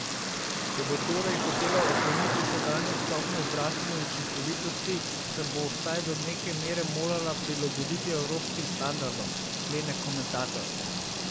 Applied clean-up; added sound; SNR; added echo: none; Water tap, faucet / Liquid + Traffic noise, roadway noise; -3 dB; none.